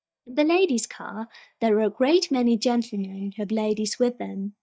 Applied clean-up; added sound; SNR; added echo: neural mask model DeepFilterNet 3.